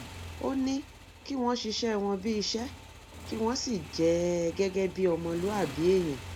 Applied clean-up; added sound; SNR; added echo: none; Motorcycle; 14 dB; none.